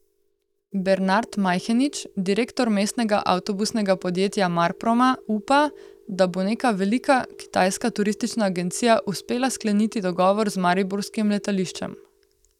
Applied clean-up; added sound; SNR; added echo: neural mask model DeepFilterNet 3.